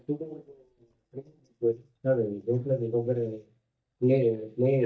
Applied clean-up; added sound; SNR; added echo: neural mask model DeepFilterNet 3.